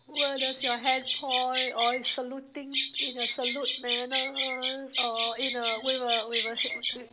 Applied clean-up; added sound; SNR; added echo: none; Bird vocalization, bird call, bird song; -1 dB; none.